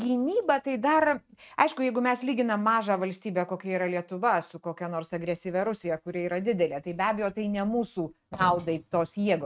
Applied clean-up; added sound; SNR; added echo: neural mask model RNNoise.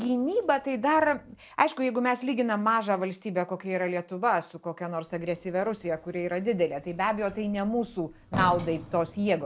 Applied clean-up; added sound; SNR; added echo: none; Sliding door; 17 dB; none.